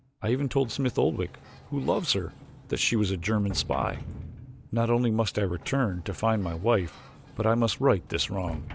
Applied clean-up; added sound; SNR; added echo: none; Sliding door; 16 dB; none.